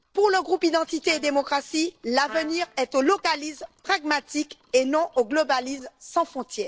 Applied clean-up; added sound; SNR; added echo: neural separator model SepFormer DNS4.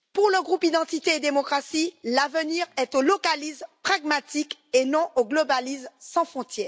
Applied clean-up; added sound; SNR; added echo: none; none; none; none.